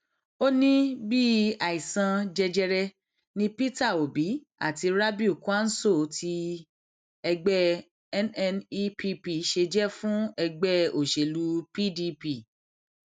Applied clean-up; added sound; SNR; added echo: none; none; none; none.